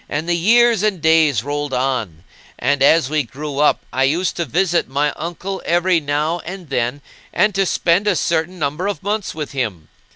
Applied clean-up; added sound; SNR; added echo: none; none; none; none.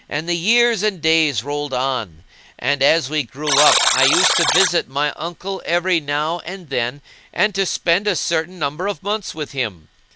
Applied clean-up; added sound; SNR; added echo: none; Alarm; 0 dB; none.